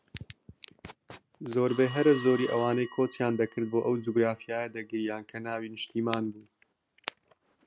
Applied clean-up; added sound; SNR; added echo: none; Telephone; 8 dB; none.